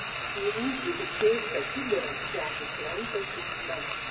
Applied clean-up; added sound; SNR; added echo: none; Frying (food); -2 dB; reverberation time 1.1 s.